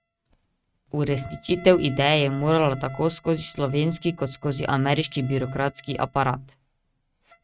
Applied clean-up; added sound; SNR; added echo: neural mask model RNNoise.